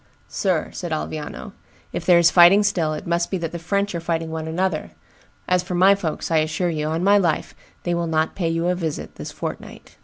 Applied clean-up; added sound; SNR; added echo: none; none; none; none.